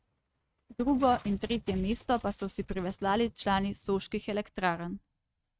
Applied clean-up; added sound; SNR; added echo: neural mask model RNNoise.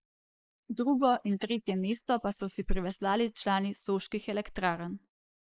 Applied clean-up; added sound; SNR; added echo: neural mask model Resemble Enhance denoiser.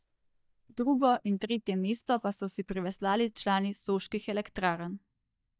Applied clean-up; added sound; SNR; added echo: neural mask model DeepFilterNet 3.